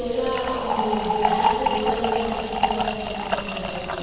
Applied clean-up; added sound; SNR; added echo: none; Fill (with liquid); -2 dB; reverberation time 2.2 s.